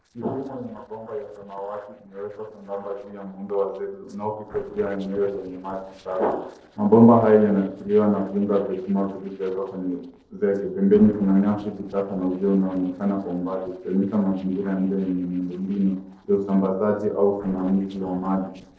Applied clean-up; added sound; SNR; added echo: neural separator model SepFormer DNS4.